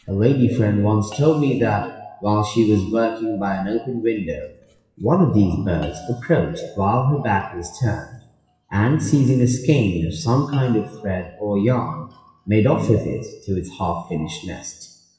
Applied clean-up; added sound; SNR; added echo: classical method WPE with log-MMSE.